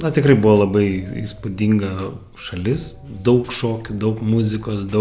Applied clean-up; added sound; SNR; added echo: none; none; none; none.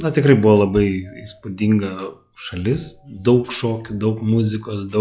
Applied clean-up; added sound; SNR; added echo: classical method log-MMSE.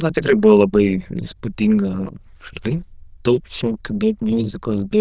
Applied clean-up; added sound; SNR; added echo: neural diffusion model UNIVERSE++.